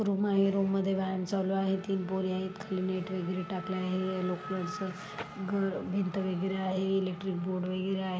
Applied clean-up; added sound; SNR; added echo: none; Race car, auto racing / Accelerating, revving, vroom; 15 dB; none.